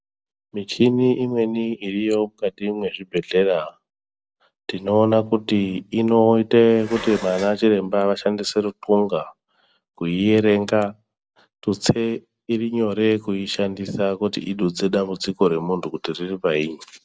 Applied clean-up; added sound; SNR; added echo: none; Dishes, pots, and pans; 16 dB; none.